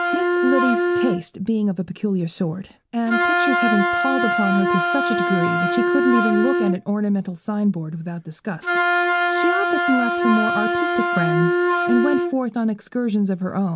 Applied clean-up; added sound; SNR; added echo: none; Wind instrument, woodwind instrument; -1 dB; none.